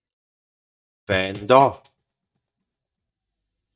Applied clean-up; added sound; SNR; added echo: neural mask model DeepFilterNet 3.